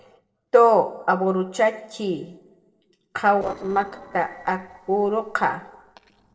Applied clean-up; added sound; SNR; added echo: neural separator model SepFormer DNS4.